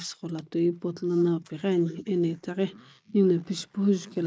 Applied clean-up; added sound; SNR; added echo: neural mask model Resemble Enhance denoiser.